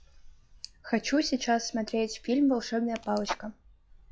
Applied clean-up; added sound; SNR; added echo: classical method log-MMSE.